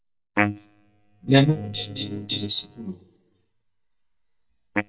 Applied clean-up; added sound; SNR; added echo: neural mask model DeepFilterNet 3.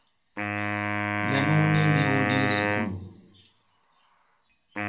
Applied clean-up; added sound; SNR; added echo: none; Wind instrument, woodwind instrument; 0 dB; reverberation time 0.8 s.